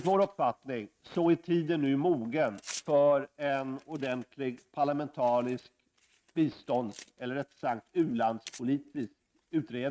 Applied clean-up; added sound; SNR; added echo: neural mask model RNNoise.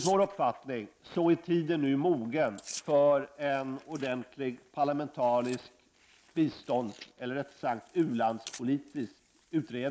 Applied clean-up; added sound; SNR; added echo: neural mask model Resemble Enhance denoiser.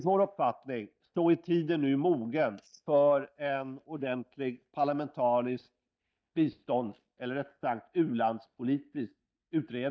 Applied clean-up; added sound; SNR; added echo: neural mask model DeepFilterNet 3.